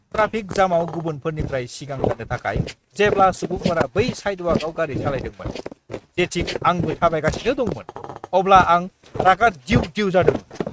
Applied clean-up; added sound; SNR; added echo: neural mask model RNNoise.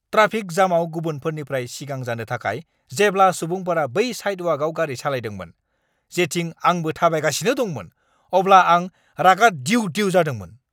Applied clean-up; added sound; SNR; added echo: none; none; none; none.